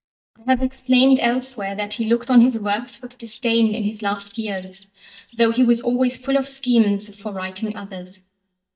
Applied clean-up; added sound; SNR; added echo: neural mask model DeepFilterNet 3.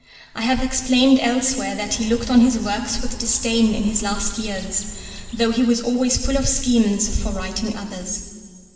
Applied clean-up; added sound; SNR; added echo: none; Bird; 11 dB; reverberation time 2.4 s.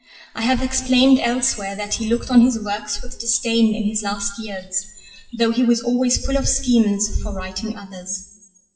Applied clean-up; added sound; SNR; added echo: classical method WPE with log-MMSE.